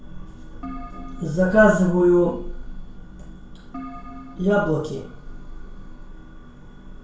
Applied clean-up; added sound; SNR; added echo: none; Keyboard (musical); 19 dB; reverberation time 0.3 s.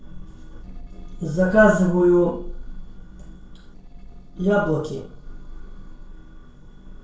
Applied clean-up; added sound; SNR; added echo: neural separator model SepFormer DNS4.